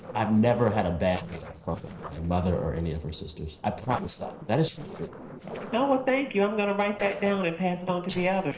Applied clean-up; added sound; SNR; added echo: neural separator model SepFormer DNS4.